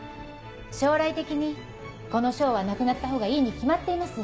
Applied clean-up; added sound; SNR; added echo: none; none; none; none.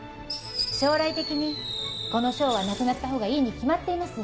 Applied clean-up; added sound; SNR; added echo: none; Fireworks; 8 dB; none.